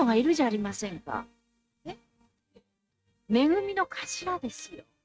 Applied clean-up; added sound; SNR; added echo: neural mask model RNNoise.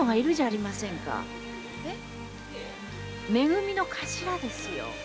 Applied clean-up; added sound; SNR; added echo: none; Domestic sounds, home sounds; 17 dB; none.